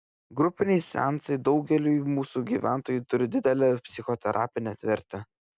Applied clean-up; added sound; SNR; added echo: none; none; none; none.